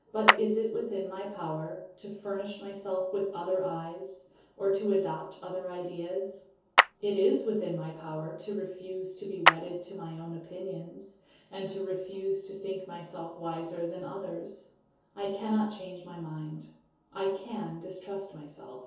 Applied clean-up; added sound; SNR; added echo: none; Clapping; -5 dB; reverberation time 0.6 s.